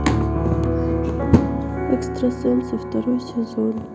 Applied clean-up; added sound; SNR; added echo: none; Piano; 1 dB; none.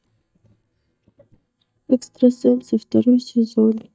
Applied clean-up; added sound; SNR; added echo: neural mask model DeepFilterNet 3.